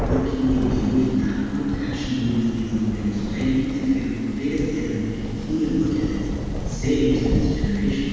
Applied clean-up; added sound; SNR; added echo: none; Thunder; 5 dB; reverberation time 2.1 s.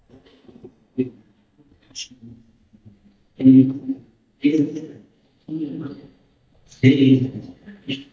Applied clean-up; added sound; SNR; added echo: neural mask model DeepFilterNet 3.